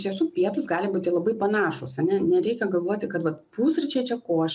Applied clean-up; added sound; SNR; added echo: none; none; none; none.